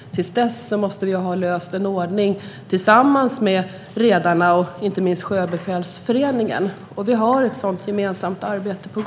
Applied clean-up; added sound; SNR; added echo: none; none; none; none.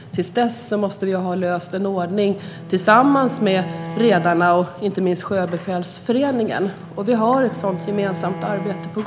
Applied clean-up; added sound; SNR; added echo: none; Bowed string instrument; 14 dB; none.